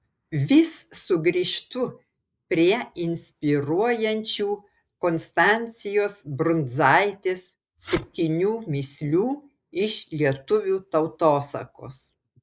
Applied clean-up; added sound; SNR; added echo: neural mask model Resemble Enhance denoiser.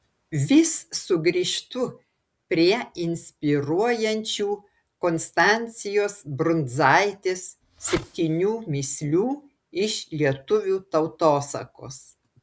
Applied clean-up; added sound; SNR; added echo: none; Fireworks; 14 dB; none.